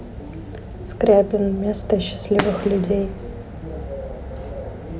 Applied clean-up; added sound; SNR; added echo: none; Fireworks; 14 dB; none.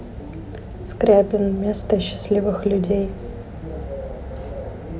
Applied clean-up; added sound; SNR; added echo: none; none; none; none.